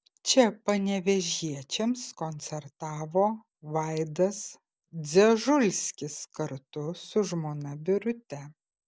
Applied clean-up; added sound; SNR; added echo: none; none; none; none.